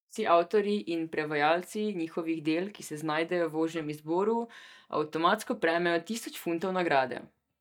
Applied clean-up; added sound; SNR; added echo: neural mask model DeepFilterNet 3.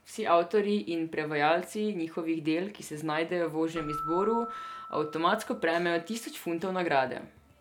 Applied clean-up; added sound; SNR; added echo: none; Keyboard (musical); 15 dB; none.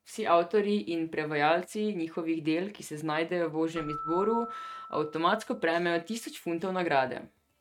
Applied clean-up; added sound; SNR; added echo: neural mask model RNNoise.